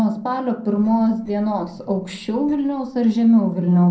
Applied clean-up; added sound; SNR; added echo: neural separator model SepFormer DNS4.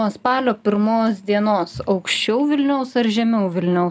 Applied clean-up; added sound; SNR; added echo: none; none; none; none.